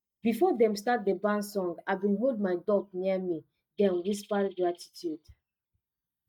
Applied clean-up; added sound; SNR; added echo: neural mask model DeepFilterNet 3.